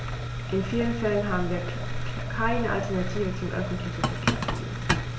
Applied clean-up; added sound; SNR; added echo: none; Boiling; 4 dB; none.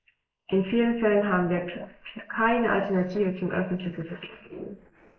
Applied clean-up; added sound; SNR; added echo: neural mask model Resemble Enhance denoiser.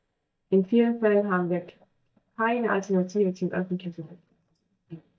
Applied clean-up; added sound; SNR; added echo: neural mask model DeepFilterNet 3.